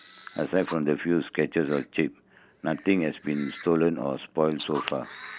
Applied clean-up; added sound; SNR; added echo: none; Camera; 13 dB; none.